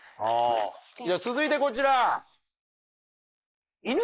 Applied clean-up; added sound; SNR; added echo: neural mask model Resemble Enhance denoiser.